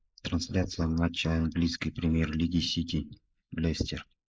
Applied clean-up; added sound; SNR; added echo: neural mask model Resemble Enhance denoiser.